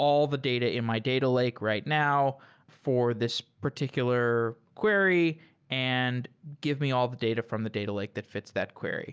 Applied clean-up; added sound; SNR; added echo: none; none; none; none.